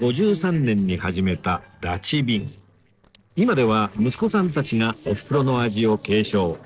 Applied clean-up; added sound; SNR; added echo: neural separator model SepFormer DNS4.